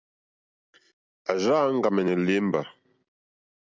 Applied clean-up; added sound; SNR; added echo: none; none; none; none.